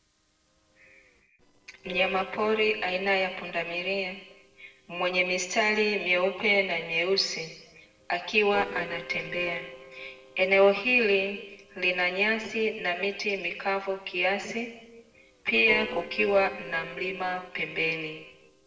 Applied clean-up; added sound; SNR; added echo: neural separator model SepFormer DNS4.